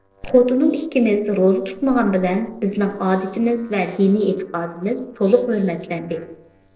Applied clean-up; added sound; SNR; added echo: neural separator model SepFormer DNS4.